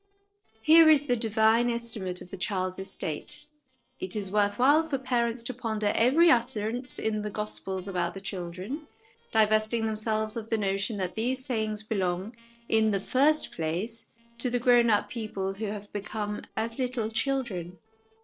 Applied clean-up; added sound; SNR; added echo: neural separator model SepFormer DNS4.